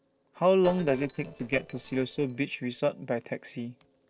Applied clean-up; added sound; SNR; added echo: neural separator model SepFormer DNS4.